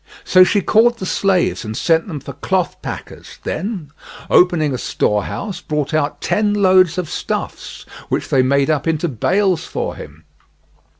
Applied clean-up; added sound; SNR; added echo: none; none; none; none.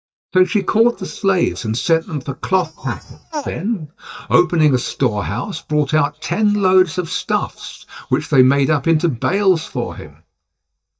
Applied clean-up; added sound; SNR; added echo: neural mask model DeepFilterNet 3.